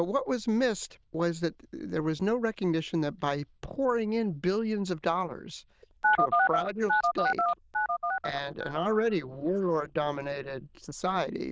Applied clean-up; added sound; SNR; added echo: neural diffusion model UNIVERSE++.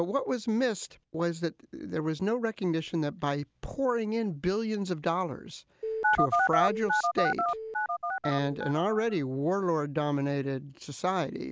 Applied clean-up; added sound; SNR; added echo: none; Telephone; -1 dB; none.